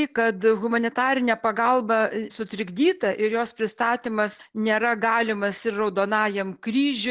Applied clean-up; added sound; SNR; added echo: none; none; none; none.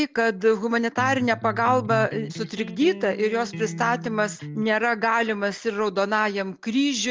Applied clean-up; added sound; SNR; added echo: none; Electric guitar; 11 dB; none.